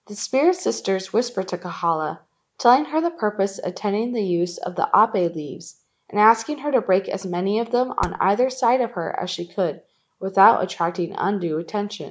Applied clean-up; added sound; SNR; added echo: none; Hammer; 11 dB; none.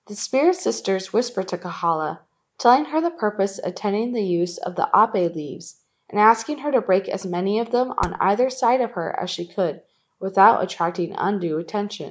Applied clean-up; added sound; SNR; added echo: neural mask model Resemble Enhance denoiser.